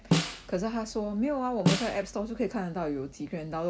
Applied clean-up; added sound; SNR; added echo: none; Snare drum; 1 dB; none.